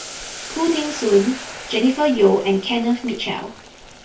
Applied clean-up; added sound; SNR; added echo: none; Boiling; 14 dB; reverberation time 0.3 s.